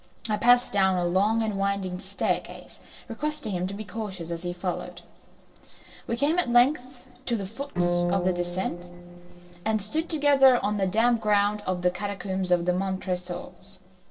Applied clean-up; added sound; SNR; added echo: neural separator model SepFormer DNS4.